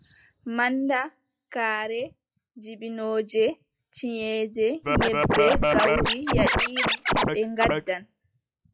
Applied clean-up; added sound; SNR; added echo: classical method log-MMSE.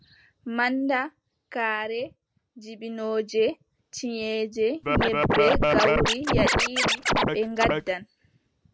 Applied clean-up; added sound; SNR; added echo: none; Scratching (performance technique); -5 dB; none.